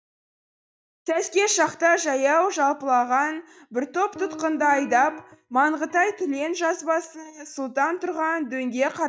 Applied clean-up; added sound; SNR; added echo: neural mask model DeepFilterNet 3.